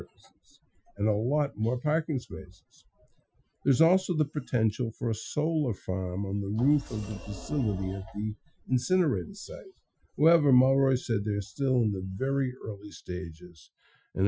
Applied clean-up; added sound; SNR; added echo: classical method Wiener filter.